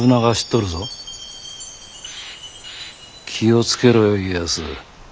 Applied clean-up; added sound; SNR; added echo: none; Chime; 18 dB; none.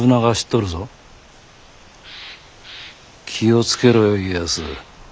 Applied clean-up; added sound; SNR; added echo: none; none; none; none.